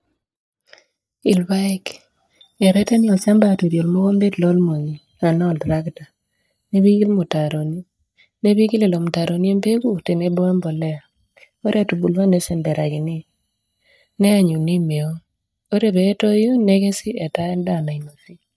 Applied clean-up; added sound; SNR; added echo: neural mask model DeepFilterNet 3.